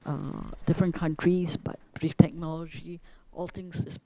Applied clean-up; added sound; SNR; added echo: neural mask model Resemble Enhance denoiser.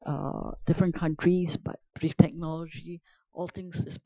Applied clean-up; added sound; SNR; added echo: classical method Wiener filter.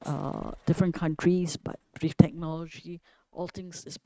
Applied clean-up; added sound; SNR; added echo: neural mask model RNNoise.